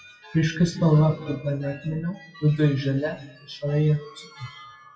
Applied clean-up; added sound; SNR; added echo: classical method WPE with log-MMSE.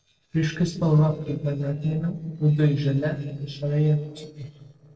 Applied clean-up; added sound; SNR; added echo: neural separator model SepFormer DNS4.